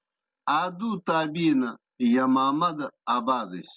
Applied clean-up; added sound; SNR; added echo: none; none; none; none.